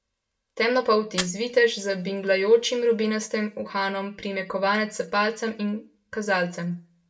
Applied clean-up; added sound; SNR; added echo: none; Fire; 19 dB; reverberation time 0.3 s.